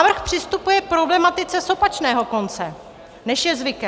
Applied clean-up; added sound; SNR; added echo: none; none; none; none.